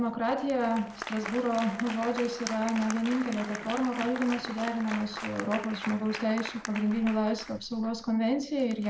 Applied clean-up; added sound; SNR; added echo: none; Applause; 11 dB; none.